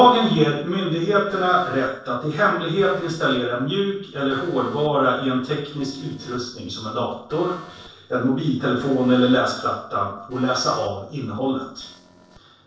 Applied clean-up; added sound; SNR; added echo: neural separator model SepFormer DNS4.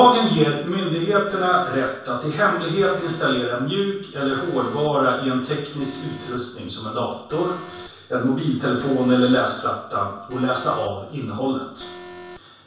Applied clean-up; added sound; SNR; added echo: none; Alarm; 20 dB; reverberation time 0.7 s.